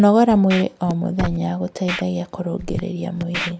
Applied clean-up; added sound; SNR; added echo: none; Scratching (performance technique); 11 dB; none.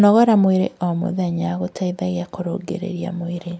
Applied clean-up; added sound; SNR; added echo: none; none; none; none.